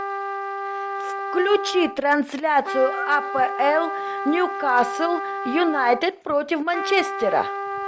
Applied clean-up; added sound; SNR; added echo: none; Trumpet; 6 dB; none.